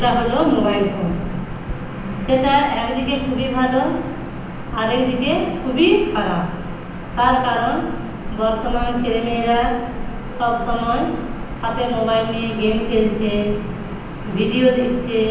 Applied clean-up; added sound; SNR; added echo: none; Bird vocalization, bird call, bird song; 10 dB; reverberation time 0.9 s.